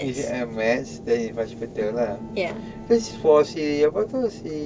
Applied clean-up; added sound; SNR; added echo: none; Bowed string instrument + Organ; 17 dB; none.